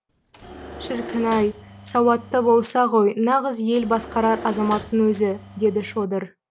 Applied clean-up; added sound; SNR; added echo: none; Engine / Mechanisms; 16 dB; none.